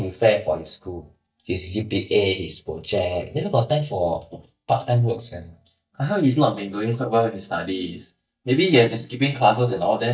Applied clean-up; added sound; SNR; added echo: neural mask model DeepFilterNet 3.